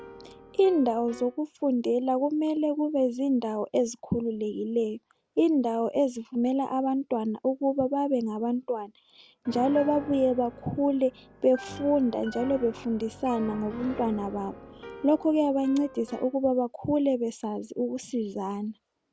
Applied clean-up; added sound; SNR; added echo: none; Piano; 19 dB; none.